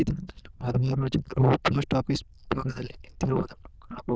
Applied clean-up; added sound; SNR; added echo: neural diffusion model UNIVERSE++.